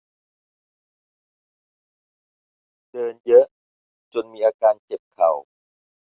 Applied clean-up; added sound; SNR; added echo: none; none; none; none.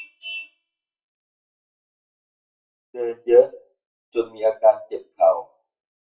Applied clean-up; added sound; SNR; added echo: classical method WPE with log-MMSE.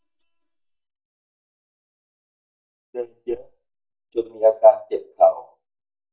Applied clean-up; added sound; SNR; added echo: neural mask model DeepFilterNet 3.